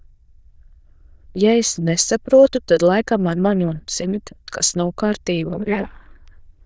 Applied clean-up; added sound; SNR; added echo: neural diffusion model UNIVERSE++.